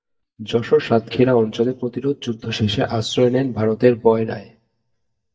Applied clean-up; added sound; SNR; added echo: neural mask model DeepFilterNet 3.